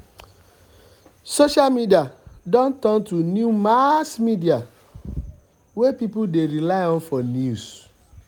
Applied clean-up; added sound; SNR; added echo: none; none; none; none.